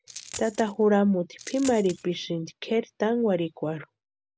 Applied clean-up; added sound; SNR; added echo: none; Coin (dropping); 15 dB; none.